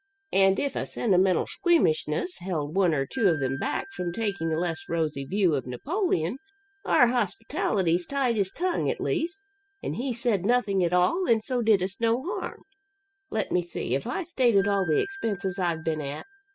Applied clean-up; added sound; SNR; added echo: classical method spectral subtraction.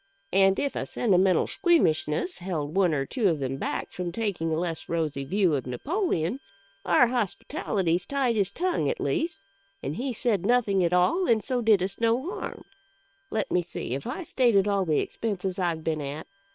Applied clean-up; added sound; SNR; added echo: neural separator model SepFormer WHAM!.